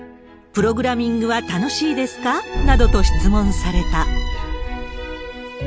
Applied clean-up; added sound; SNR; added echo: none; Boom; -4 dB; none.